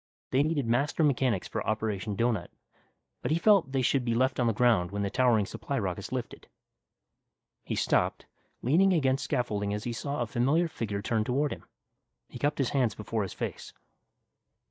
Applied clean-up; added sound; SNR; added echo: neural mask model DeepFilterNet 3.